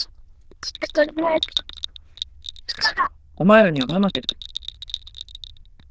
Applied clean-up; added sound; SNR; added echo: neural diffusion model UNIVERSE++.